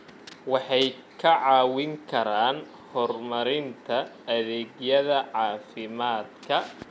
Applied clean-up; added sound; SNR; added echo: none; none; none; none.